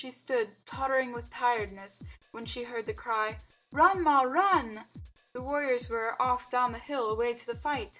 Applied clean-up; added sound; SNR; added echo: none; Drum kit; 18 dB; none.